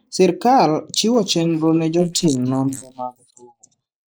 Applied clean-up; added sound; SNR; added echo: neural mask model Resemble Enhance denoiser.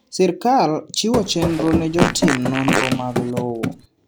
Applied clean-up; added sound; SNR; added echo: none; Fart + Run; 1 dB; none.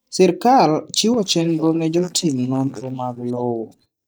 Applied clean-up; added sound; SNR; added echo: neural mask model DeepFilterNet 3.